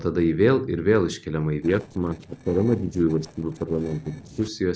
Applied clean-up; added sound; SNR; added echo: neural separator model SepFormer DNS4.